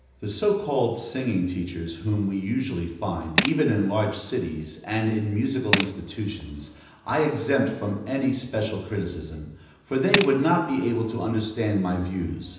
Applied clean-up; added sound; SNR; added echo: none; Tools; 2 dB; reverberation time 0.9 s.